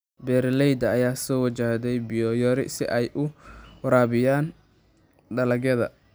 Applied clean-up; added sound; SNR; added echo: none; none; none; none.